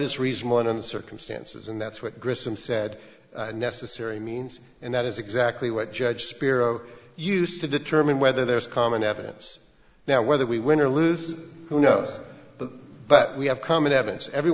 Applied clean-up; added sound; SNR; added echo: none; none; none; none.